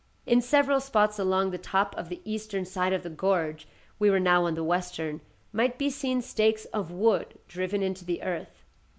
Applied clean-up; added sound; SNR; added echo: none; none; none; none.